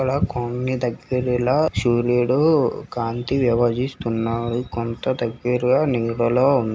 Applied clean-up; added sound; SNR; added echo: none; none; none; none.